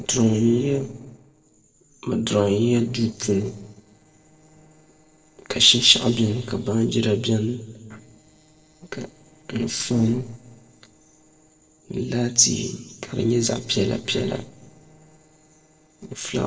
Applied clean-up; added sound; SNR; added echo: neural separator model SepFormer DNS4.